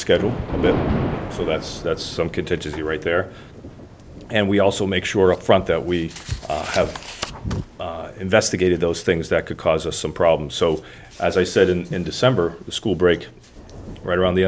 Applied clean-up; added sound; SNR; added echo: none; Thunder; 12 dB; none.